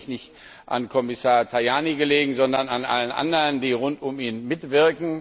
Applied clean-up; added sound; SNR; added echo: none; none; none; none.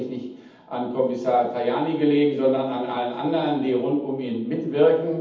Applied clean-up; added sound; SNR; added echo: none; none; none; reverberation time 0.8 s.